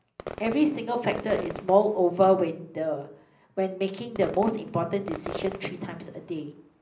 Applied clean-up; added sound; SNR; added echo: none; Fireworks; 14 dB; reverberation time 0.5 s.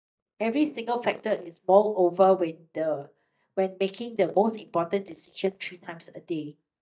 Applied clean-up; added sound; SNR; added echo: neural mask model DeepFilterNet 3.